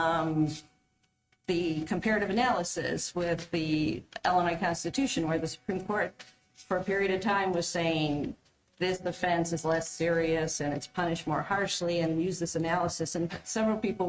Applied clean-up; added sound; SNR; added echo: neural mask model RNNoise.